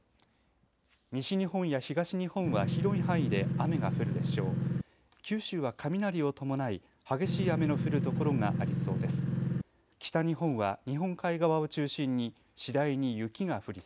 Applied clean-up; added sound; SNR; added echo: none; Engine; -2 dB; none.